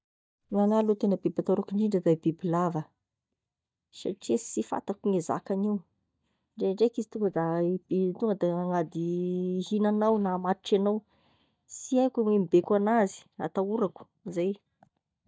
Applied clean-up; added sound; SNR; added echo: neural mask model DeepFilterNet 3.